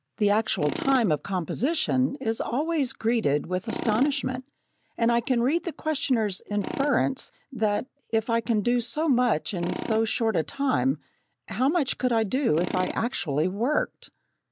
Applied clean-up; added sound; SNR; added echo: none; Tools; 12 dB; none.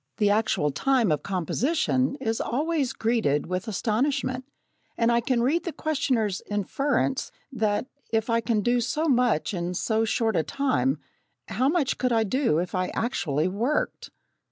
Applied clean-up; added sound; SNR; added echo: none; none; none; none.